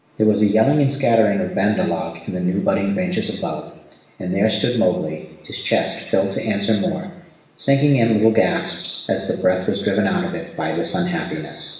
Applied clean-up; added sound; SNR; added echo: none; none; none; reverberation time 0.9 s.